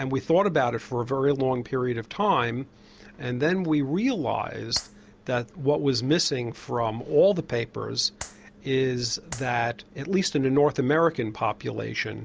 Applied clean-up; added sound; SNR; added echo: none; Clapping; 15 dB; none.